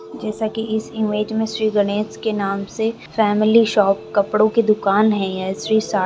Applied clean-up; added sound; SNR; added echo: none; Telephone; 19 dB; none.